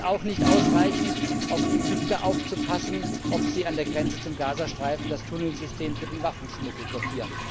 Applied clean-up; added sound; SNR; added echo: none; Toilet flush; -3 dB; none.